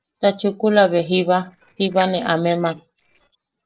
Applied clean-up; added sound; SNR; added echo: neural separator model SepFormer DNS4.